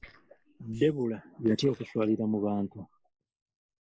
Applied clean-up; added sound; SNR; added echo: neural mask model Resemble Enhance denoiser.